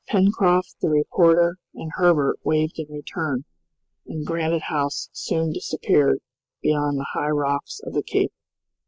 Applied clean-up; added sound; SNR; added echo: neural mask model Resemble Enhance denoiser.